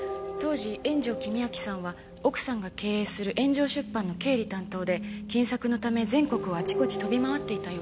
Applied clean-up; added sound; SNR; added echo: none; none; none; none.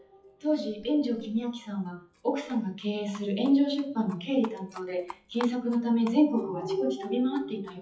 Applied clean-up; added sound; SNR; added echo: classical method WPE with log-MMSE.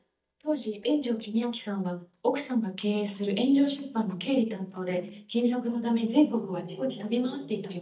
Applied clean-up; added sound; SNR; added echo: neural mask model DeepFilterNet 3.